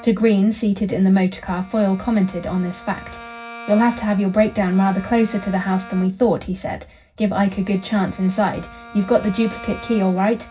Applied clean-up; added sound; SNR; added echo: none; Bowed string instrument; 20 dB; reverberation time 0.4 s.